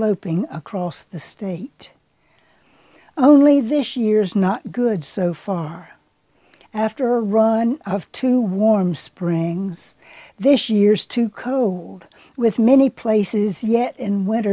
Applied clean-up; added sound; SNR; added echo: none; none; none; none.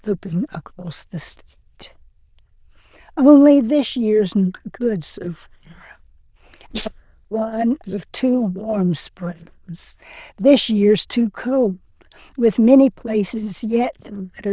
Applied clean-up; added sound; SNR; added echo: neural diffusion model UNIVERSE++.